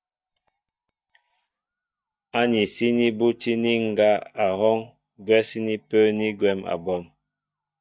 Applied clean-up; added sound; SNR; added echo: neural mask model DeepFilterNet 3.